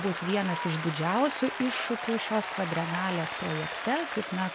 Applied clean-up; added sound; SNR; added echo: none; Applause; 5 dB; none.